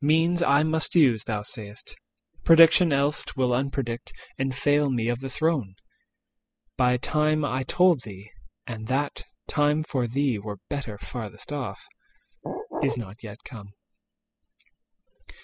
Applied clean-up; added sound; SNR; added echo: classical method spectral subtraction.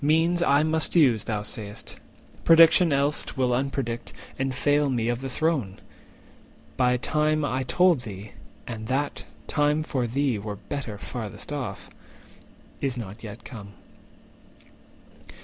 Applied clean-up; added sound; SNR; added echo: none; none; none; none.